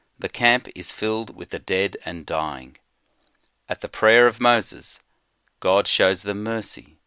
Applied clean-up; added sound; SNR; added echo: none; none; none; none.